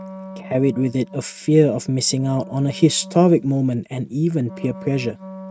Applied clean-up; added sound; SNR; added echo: neural mask model RNNoise.